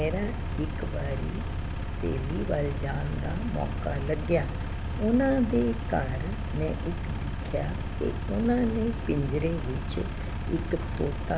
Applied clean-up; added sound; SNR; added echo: none; Engine; 1 dB; none.